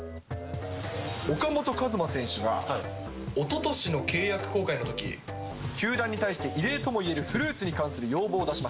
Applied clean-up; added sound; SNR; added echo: none; none; none; none.